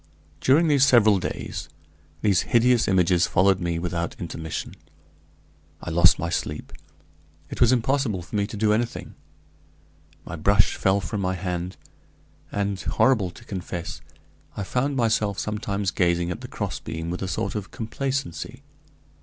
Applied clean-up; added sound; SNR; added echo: none; none; none; none.